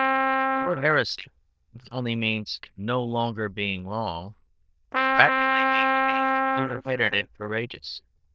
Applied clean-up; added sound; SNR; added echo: neural diffusion model UNIVERSE++.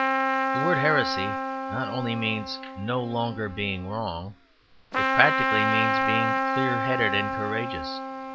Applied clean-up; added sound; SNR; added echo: none; Trumpet; -1 dB; none.